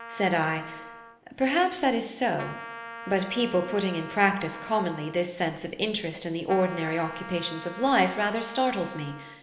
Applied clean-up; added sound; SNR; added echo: none; Trumpet; 14 dB; reverberation time 1.1 s.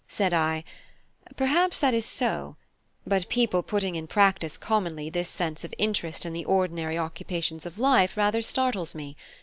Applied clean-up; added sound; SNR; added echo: none; none; none; none.